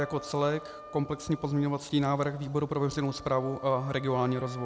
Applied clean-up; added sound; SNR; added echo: none; Wind instrument, woodwind instrument; 18 dB; none.